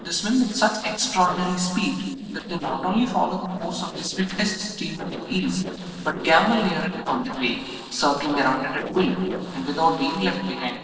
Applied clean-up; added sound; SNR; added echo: neural separator model SepFormer DNS4.